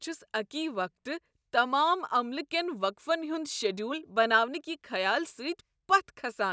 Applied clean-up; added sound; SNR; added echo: none; none; none; none.